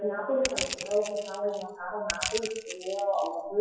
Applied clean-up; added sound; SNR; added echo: classical method WPE with log-MMSE.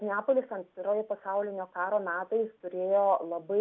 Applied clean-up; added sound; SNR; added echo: none; none; none; none.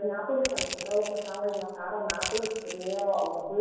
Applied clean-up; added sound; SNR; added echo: none; Crushing; 8 dB; reverberation time 1.2 s.